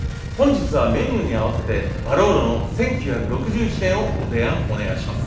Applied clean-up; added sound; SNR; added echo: none; Engine starting; 3 dB; reverberation time 0.8 s.